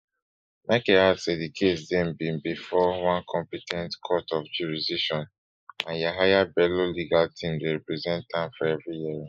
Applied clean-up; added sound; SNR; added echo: neural mask model Resemble Enhance denoiser.